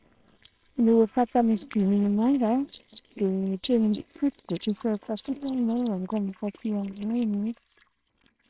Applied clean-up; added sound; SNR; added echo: neural separator model SepFormer WHAMR!.